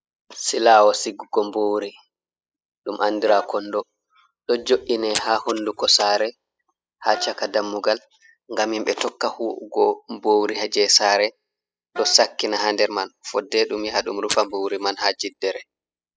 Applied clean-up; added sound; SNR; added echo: classical method spectral subtraction.